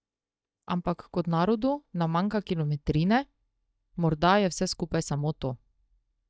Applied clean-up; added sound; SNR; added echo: neural mask model DeepFilterNet 3.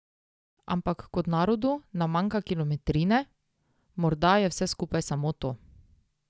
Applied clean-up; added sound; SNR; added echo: none; none; none; none.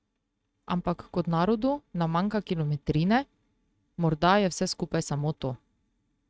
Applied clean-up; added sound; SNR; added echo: neural mask model RNNoise.